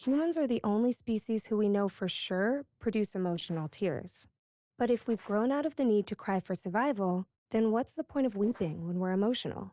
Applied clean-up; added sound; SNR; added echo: neural separator model SepFormer DNS4.